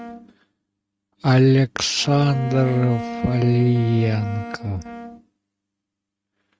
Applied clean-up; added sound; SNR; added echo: neural mask model RNNoise.